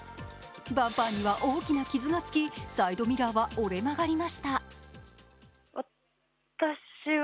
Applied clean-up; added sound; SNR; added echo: none; none; none; none.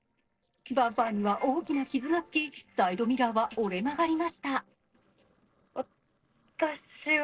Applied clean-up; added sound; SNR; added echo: neural separator model SepFormer DNS4.